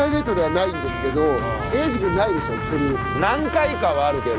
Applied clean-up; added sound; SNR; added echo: none; Trumpet; 8 dB; none.